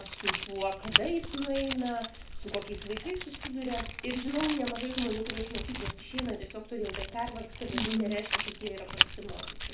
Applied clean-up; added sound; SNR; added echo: none; Keys jangling; 1 dB; reverberation time 0.4 s.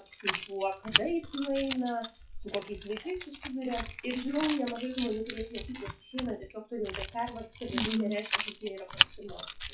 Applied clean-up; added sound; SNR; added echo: classical method WPE with log-MMSE.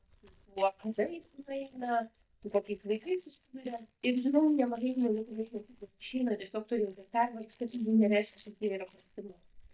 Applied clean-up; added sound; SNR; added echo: neural mask model DeepFilterNet 3.